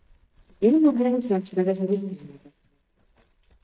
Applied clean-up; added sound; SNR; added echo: neural mask model DeepFilterNet 3.